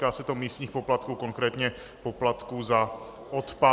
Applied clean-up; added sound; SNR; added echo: none; none; none; none.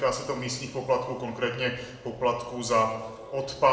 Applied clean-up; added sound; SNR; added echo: none; none; none; reverberation time 0.8 s.